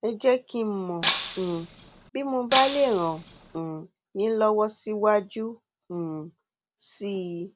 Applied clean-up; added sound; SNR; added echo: none; Shatter; 4 dB; none.